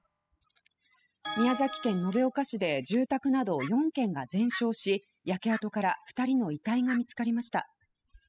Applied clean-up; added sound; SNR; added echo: classical method spectral subtraction.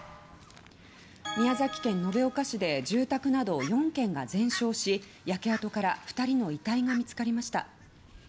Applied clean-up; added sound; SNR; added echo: none; Fowl; 18 dB; none.